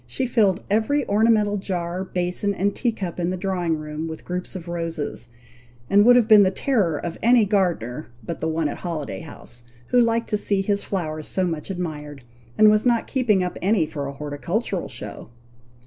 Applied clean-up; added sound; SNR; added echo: none; none; none; none.